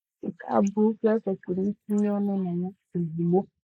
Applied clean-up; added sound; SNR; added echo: neural mask model Resemble Enhance denoiser.